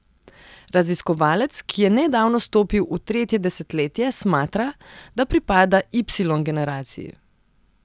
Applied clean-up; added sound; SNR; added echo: none; none; none; none.